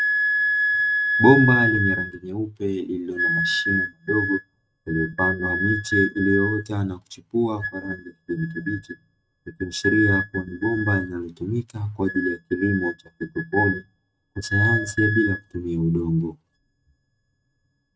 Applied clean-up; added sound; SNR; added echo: neural mask model RNNoise.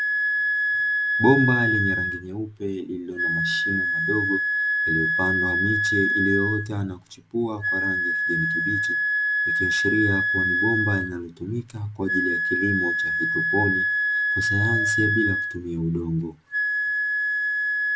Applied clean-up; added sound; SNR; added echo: none; Wind instrument, woodwind instrument; -3 dB; none.